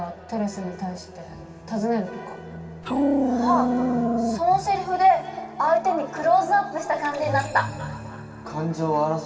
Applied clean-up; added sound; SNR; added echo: none; Dog; -2 dB; reverberation time 2.8 s.